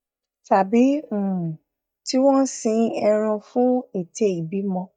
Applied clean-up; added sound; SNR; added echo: neural mask model DeepFilterNet 3.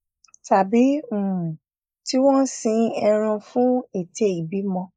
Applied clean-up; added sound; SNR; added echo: neural mask model Resemble Enhance denoiser.